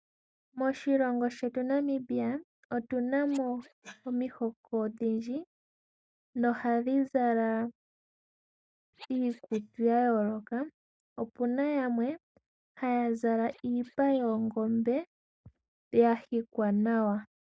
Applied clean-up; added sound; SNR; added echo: neural mask model DeepFilterNet 3.